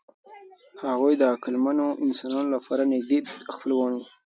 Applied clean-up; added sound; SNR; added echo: none; none; none; none.